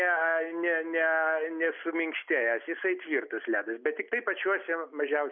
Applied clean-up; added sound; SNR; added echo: none; none; none; none.